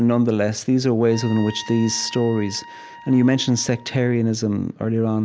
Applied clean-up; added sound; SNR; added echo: none; Trumpet; 20 dB; none.